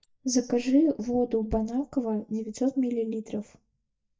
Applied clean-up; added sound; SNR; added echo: neural mask model DeepFilterNet 3.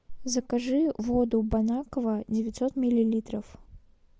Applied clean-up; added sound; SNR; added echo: none; none; none; none.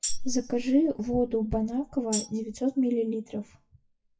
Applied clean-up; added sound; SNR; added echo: classical method WPE with log-MMSE.